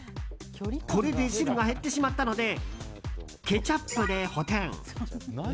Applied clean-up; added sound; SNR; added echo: none; none; none; none.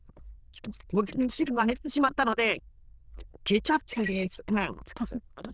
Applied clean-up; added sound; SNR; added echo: neural diffusion model UNIVERSE++.